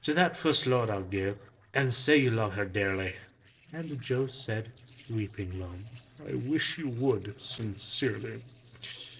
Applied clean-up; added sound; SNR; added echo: neural separator model SepFormer DNS4.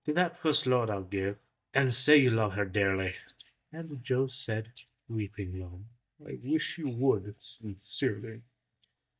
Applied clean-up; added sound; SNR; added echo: neural mask model DeepFilterNet 3.